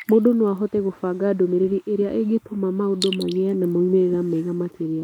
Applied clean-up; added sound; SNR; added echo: neural mask model Resemble Enhance denoiser.